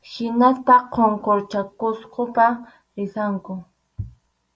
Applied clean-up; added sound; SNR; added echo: none; none; none; none.